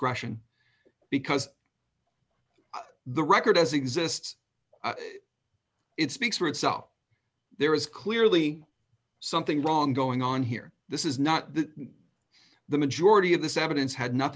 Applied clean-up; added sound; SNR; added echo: none; none; none; none.